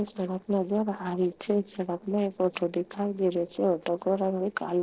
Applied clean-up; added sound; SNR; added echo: neural separator model SepFormer DNS4.